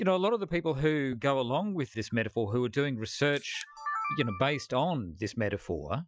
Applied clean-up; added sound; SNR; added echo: classical method Wiener filter.